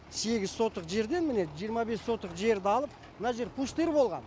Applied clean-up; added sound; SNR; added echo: none; none; none; none.